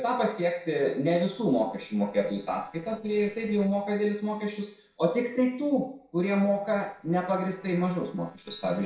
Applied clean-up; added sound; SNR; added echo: neural separator model SepFormer DNS4.